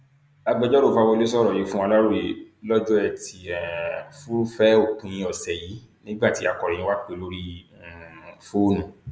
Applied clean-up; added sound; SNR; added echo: none; none; none; none.